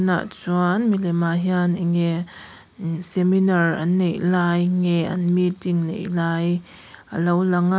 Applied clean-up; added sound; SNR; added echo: none; none; none; none.